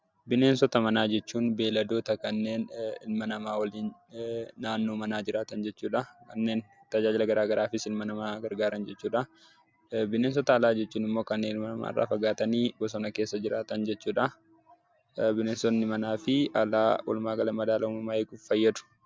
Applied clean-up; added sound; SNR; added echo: none; none; none; none.